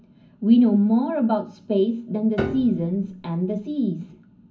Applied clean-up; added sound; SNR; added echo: none; Piano; 10 dB; reverberation time 0.4 s.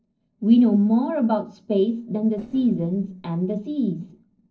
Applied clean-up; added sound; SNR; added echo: neural separator model SepFormer DNS4.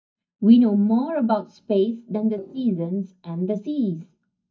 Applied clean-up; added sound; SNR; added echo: neural mask model DeepFilterNet 3.